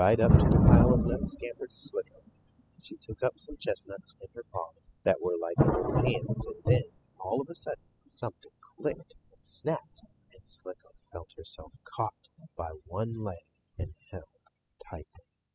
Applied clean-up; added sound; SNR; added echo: classical method spectral subtraction.